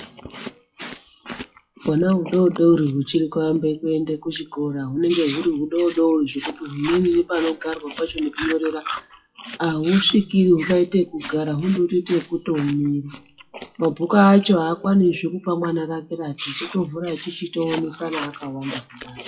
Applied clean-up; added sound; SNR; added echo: classical method WPE with log-MMSE.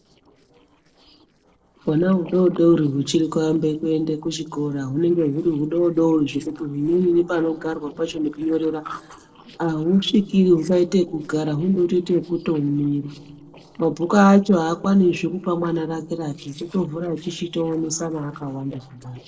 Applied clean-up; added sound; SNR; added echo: neural separator model SepFormer DNS4.